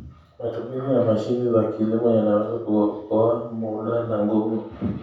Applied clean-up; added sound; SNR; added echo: none; none; none; reverberation time 0.6 s.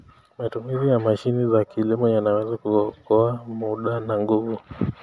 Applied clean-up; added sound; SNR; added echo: none; none; none; none.